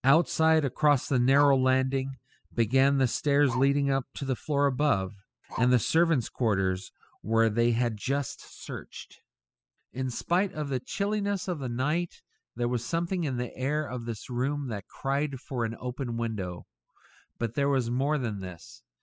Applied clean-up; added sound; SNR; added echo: classical method spectral subtraction.